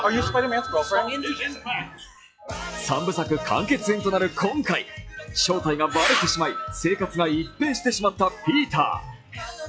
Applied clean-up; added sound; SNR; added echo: classical method log-MMSE.